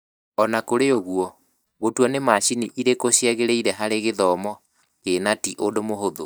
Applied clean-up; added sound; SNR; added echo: neural mask model DeepFilterNet 3.